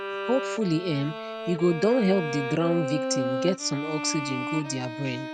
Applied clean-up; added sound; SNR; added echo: none; Bowed string instrument; 5 dB; none.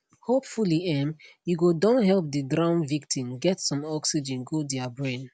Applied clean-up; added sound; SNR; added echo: none; none; none; none.